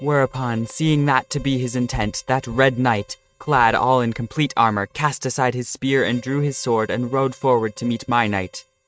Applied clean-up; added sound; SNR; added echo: neural mask model RNNoise.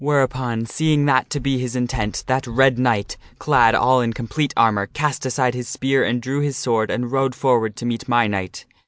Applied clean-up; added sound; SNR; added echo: none; none; none; none.